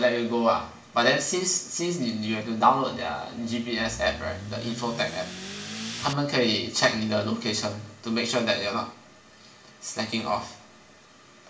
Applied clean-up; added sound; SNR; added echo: none; Accelerating, revving, vroom / Car; 9 dB; reverberation time 0.7 s.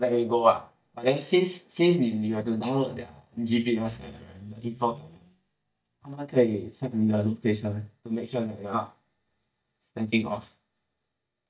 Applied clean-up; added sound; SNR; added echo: neural mask model DeepFilterNet 3.